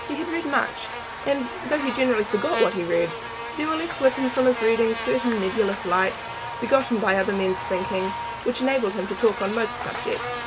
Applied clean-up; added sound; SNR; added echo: none; Buzz; 7 dB; none.